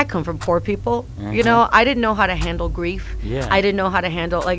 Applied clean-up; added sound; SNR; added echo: none; Clock; 10 dB; none.